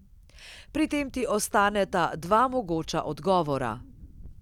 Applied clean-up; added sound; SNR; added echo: none; Wind; 20 dB; none.